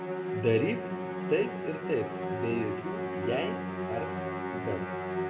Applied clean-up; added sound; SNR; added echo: none; Musical instrument; 1 dB; reverberation time 0.9 s.